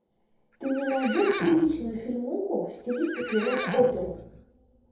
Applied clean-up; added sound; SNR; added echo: none; Livestock, farm animals, working animals; 8 dB; reverberation time 0.7 s.